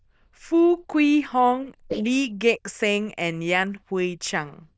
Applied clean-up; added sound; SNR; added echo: neural diffusion model UNIVERSE++.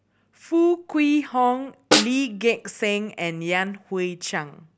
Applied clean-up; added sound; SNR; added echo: none; Snare drum; 2 dB; none.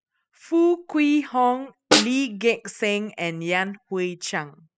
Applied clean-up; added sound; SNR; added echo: classical method spectral subtraction.